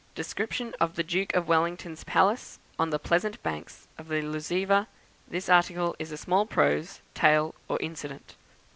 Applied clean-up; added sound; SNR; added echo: none; none; none; none.